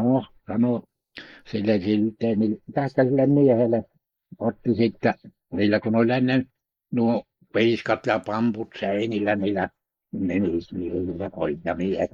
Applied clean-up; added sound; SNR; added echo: neural mask model Resemble Enhance denoiser.